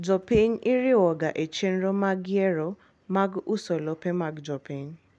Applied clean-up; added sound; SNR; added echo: none; none; none; none.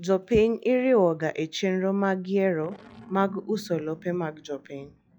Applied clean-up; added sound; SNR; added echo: classical method log-MMSE.